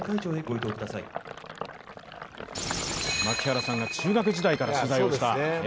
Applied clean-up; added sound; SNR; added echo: none; Sink (filling or washing); 12 dB; none.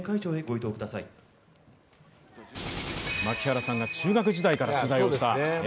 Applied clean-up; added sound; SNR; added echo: none; none; none; none.